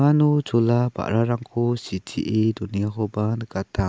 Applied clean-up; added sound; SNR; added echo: none; none; none; none.